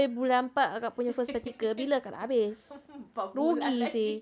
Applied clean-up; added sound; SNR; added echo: none; none; none; none.